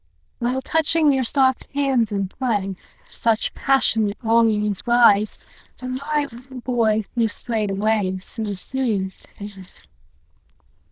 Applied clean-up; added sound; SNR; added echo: neural diffusion model UNIVERSE++.